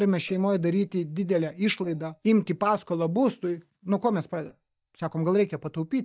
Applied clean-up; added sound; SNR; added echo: neural mask model DeepFilterNet 3.